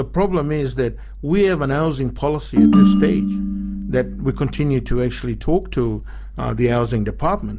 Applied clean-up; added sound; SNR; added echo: none; Ringtone; -2 dB; none.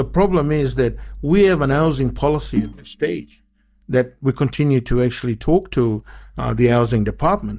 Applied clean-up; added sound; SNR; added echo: neural mask model DeepFilterNet 3.